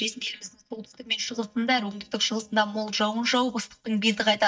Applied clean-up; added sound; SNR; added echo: neural mask model DeepFilterNet 3.